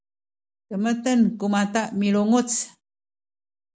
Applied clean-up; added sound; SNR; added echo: none; none; none; none.